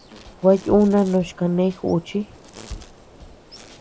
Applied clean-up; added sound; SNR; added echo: none; Insect + Bass drum / Snare drum / Drum kit; 19 dB; none.